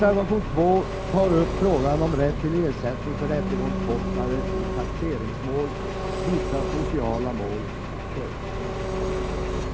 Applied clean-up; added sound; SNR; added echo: none; Engine; 2 dB; none.